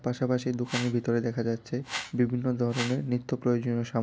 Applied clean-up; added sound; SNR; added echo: none; Whoosh, swoosh, swish; 11 dB; none.